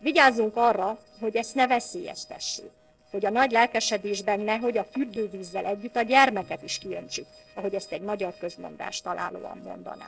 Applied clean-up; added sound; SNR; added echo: neural separator model SepFormer DNS4.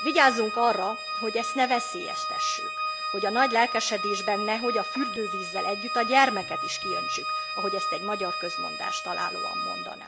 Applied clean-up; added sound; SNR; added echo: none; Organ; 3 dB; none.